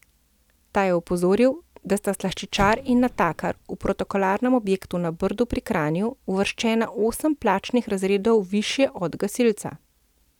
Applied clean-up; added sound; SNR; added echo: none; Explosion; 15 dB; none.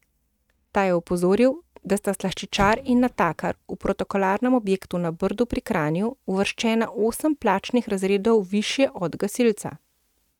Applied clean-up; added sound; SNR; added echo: neural mask model RNNoise.